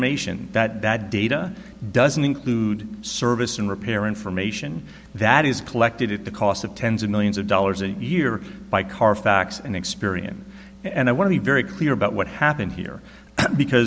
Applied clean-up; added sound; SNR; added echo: none; none; none; none.